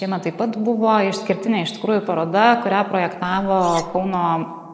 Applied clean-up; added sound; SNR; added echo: neural mask model Resemble Enhance denoiser.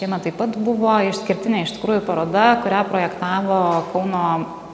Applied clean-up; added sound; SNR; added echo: none; none; none; none.